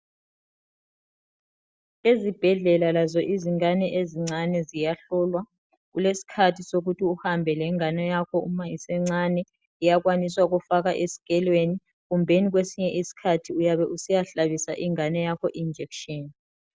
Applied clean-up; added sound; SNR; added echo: none; none; none; none.